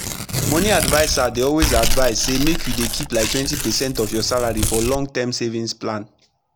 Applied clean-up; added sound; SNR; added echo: none; Tearing; 2 dB; none.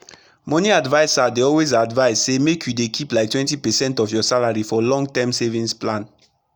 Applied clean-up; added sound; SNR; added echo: none; none; none; none.